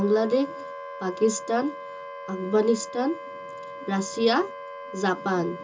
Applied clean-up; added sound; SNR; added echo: none; Wind instrument, woodwind instrument; 11 dB; reverberation time 0.2 s.